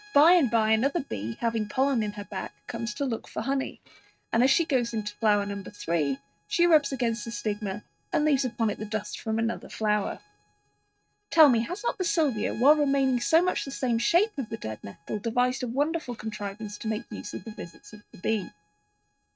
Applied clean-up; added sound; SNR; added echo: neural mask model RNNoise.